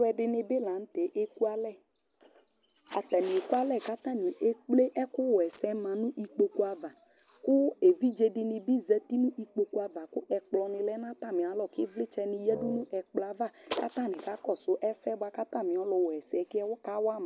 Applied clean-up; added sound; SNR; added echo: none; Wind instrument, woodwind instrument; 11 dB; none.